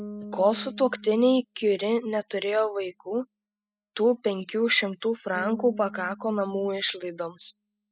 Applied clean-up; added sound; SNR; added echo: classical method spectral subtraction.